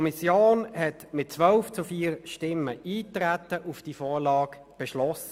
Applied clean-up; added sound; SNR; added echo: none; none; none; none.